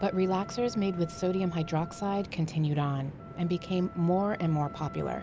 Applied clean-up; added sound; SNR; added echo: none; Train + Wind instrument, woodwind instrument; 14 dB; none.